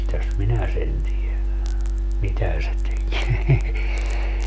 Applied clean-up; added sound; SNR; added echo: none; none; none; none.